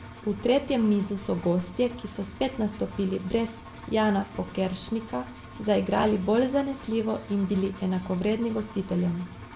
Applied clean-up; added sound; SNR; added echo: none; Engine; 16 dB; reverberation time 0.4 s.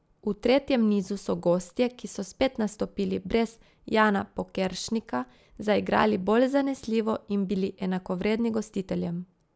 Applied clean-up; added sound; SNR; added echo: none; none; none; none.